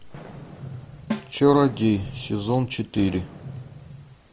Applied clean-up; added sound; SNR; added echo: none; Snare drum + Fireworks; 13 dB; none.